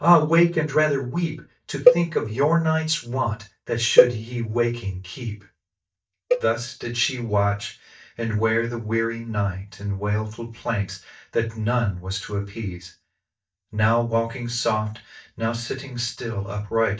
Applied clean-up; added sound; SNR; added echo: neural mask model DeepFilterNet 3.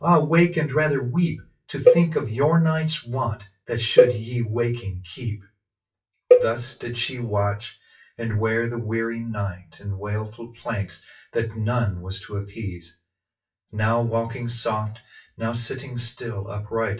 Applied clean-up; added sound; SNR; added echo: classical method WPE with log-MMSE.